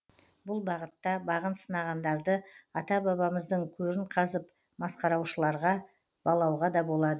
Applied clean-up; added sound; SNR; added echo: none; none; none; none.